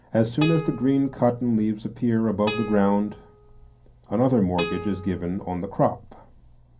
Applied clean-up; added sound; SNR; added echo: none; Plucked string instrument; 14 dB; reverberation time 0.3 s.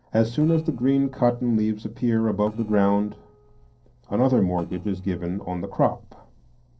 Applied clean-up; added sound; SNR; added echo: neural separator model SepFormer DNS4.